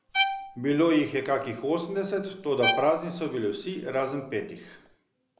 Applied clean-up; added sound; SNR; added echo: none; Bowed string instrument; 6 dB; none.